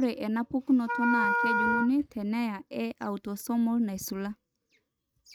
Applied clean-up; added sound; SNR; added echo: neural mask model RNNoise.